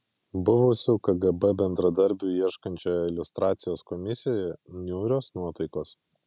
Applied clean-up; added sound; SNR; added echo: none; none; none; none.